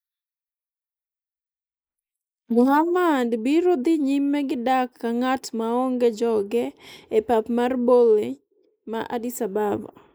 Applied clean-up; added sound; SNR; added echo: neural mask model Resemble Enhance denoiser.